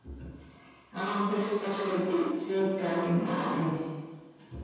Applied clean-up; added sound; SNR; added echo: none; Alarm; 17 dB; reverberation time 1.2 s.